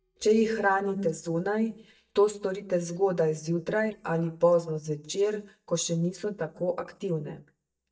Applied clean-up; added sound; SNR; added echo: neural mask model DeepFilterNet 3.